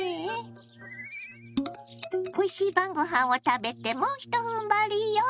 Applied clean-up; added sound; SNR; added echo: neural mask model RNNoise.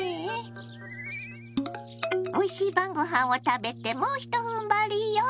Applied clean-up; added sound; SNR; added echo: none; Brass instrument; 16 dB; none.